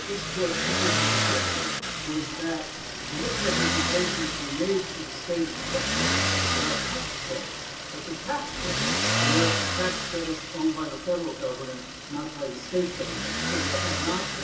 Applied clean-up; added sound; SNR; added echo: none; Motor vehicle (road); -3 dB; reverberation time 0.3 s.